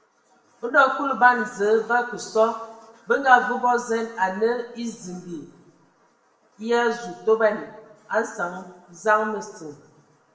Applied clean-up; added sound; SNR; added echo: none; none; none; reverberation time 1.0 s.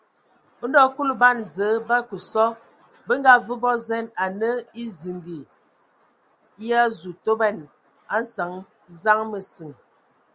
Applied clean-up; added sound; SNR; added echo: none; none; none; none.